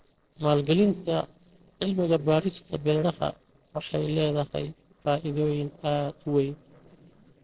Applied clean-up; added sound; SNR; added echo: neural separator model SepFormer DNS4.